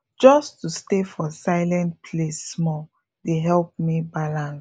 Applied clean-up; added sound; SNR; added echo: none; none; none; none.